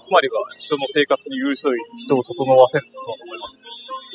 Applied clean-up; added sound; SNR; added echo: classical method spectral subtraction.